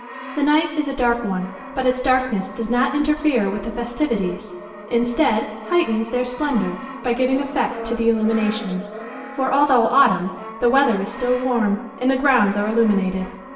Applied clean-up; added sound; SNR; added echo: none; Brass instrument; 14 dB; reverberation time 1.1 s.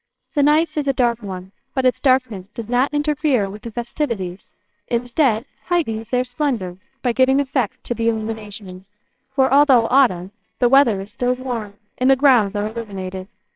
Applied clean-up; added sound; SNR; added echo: neural separator model SepFormer WHAMR!.